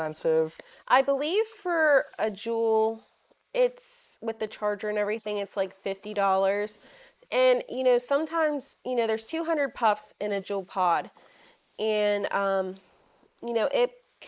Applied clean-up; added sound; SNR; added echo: neural mask model Resemble Enhance denoiser.